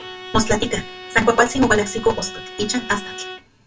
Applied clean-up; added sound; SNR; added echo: none; Bowed string instrument; 15 dB; reverberation time 0.2 s.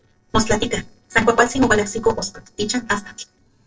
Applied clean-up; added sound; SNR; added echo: neural separator model SepFormer DNS4.